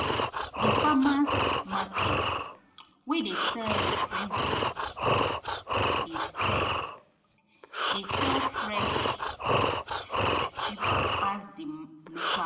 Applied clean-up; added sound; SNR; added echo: none; Breathing; -5 dB; reverberation time 1.2 s.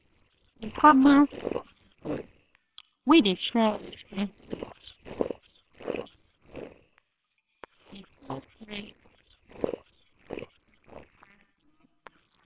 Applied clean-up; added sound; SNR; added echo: neural separator model SepFormer WHAMR!.